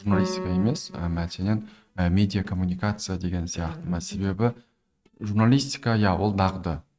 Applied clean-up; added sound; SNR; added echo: neural mask model RNNoise.